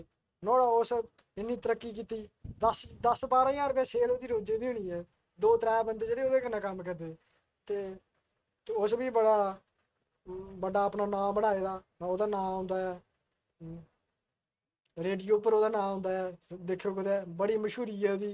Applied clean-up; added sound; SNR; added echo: neural mask model RNNoise.